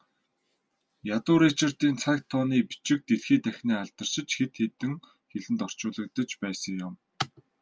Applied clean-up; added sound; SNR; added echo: none; none; none; none.